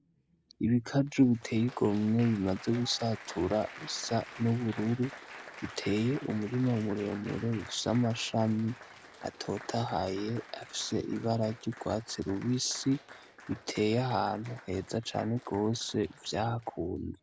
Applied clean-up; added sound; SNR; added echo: none; Applause; 18 dB; none.